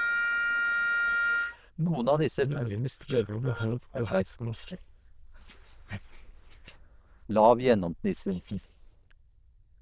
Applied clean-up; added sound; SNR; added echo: neural diffusion model UNIVERSE++.